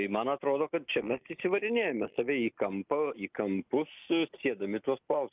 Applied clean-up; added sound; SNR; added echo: neural mask model Resemble Enhance denoiser.